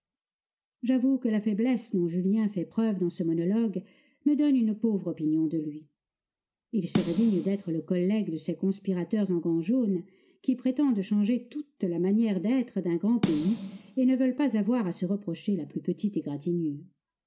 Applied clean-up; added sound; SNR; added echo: none; Snare drum; 9 dB; none.